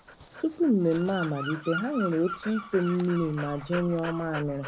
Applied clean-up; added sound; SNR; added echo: none; Dog + Bird vocalization, bird call, bird song; 11 dB; none.